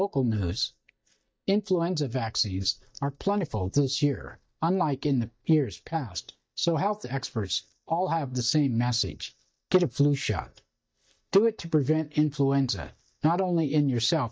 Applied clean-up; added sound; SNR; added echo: neural mask model DeepFilterNet 3.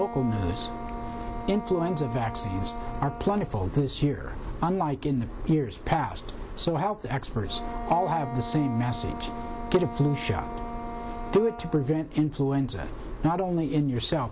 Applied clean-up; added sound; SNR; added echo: none; Wind instrument, woodwind instrument; 12 dB; none.